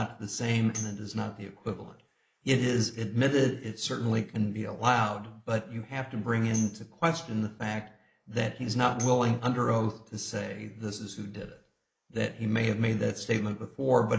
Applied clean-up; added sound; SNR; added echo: neural mask model Resemble Enhance denoiser.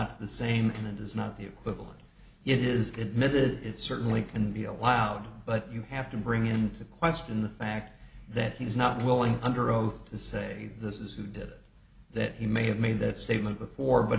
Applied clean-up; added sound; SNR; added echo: none; Tambourine; 16 dB; none.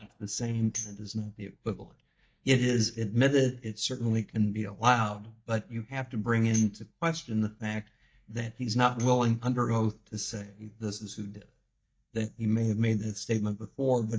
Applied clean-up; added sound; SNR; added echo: neural mask model DeepFilterNet 3.